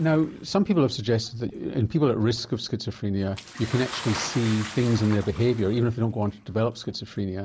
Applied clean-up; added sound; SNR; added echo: none; Bathtub (filling or washing) / Splash, splatter; 16 dB; none.